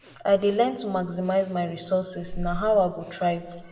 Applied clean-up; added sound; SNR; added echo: none; Breathing; 14 dB; reverberation time 1.3 s.